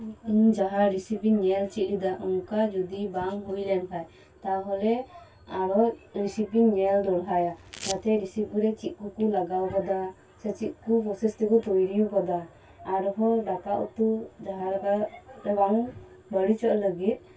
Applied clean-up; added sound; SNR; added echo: none; Domestic sounds, home sounds; 14 dB; reverberation time 0.1 s.